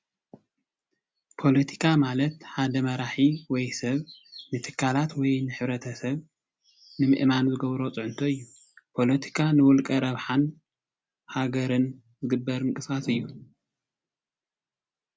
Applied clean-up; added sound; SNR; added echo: none; none; none; none.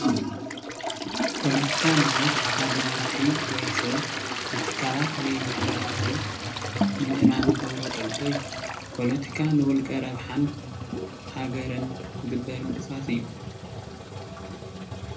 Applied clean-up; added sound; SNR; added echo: none; Toilet flush; -1 dB; reverberation time 0.3 s.